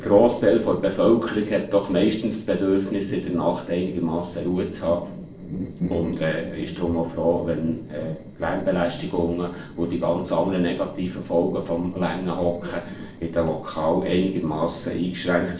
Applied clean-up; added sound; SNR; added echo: neural separator model SepFormer DNS4.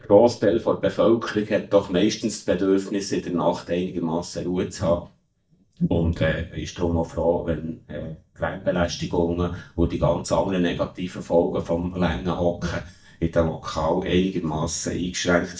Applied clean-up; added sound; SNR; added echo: neural mask model DeepFilterNet 3.